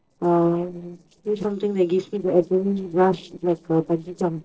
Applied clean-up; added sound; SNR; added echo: neural separator model SepFormer DNS4.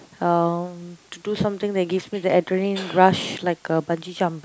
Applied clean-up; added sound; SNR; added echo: none; none; none; none.